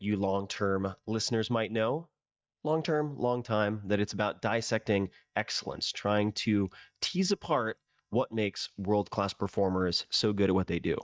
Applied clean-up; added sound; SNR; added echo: neural mask model DeepFilterNet 3.